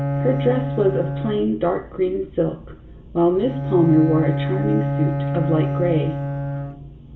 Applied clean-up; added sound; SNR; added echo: none; Bowed string instrument; 3 dB; reverberation time 0.7 s.